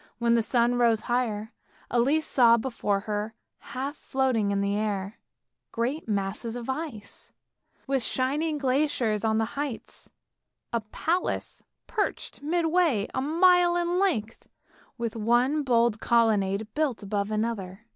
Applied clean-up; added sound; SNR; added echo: none; none; none; none.